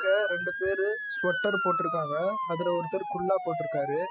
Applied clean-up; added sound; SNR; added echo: classical method spectral subtraction.